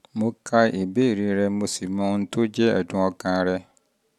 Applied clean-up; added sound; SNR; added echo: none; none; none; none.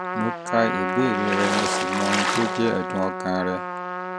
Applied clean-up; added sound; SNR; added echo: none; Trumpet + Water / Splash, splatter; 0 dB; none.